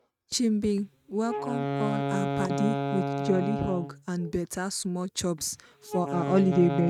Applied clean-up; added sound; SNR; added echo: neural mask model RNNoise.